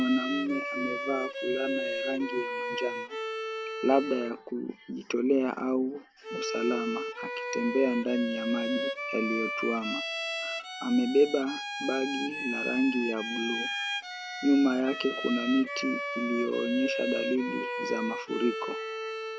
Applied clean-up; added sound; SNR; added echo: none; Bowed string instrument; 5 dB; none.